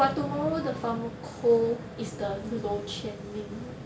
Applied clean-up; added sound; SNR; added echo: none; none; none; none.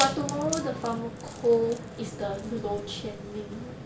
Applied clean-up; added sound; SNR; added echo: none; Wood; 11 dB; none.